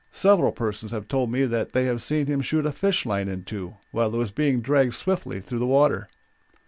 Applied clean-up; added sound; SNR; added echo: none; none; none; none.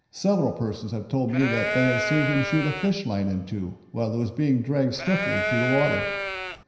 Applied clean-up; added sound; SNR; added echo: none; Livestock, farm animals, working animals; 2 dB; reverberation time 0.9 s.